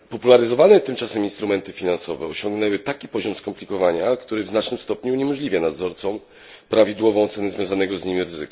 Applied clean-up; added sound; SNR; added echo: none; none; none; none.